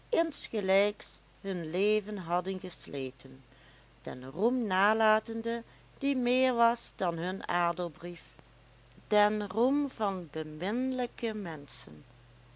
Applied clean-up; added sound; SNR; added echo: none; none; none; none.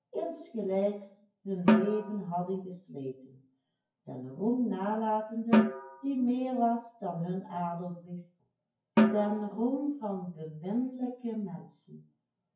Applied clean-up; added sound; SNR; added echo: classical method WPE with log-MMSE.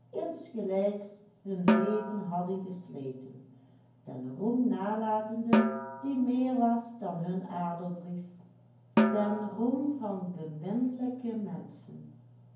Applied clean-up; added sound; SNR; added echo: none; Snare drum; 0 dB; reverberation time 0.9 s.